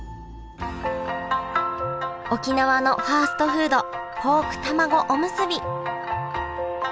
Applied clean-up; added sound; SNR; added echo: none; none; none; none.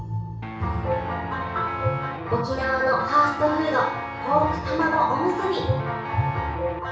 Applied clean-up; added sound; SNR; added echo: none; Guitar; 11 dB; reverberation time 0.6 s.